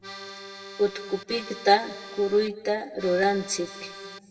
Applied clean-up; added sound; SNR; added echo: none; Accordion; 14 dB; reverberation time 1.5 s.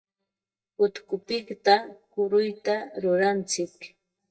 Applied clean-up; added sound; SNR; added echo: neural mask model DeepFilterNet 3.